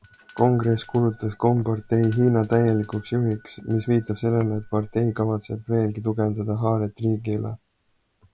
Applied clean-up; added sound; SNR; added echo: none; Doorbell; 14 dB; none.